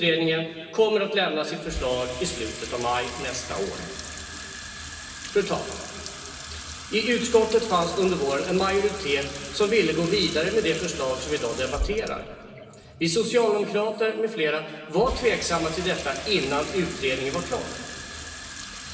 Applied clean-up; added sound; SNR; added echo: none; Sink (filling or washing) / Water tap, faucet; 12 dB; reverberation time 2.4 s.